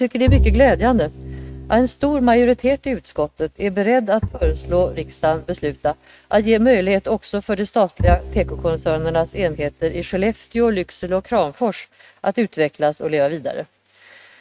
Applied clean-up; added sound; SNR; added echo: neural mask model RNNoise.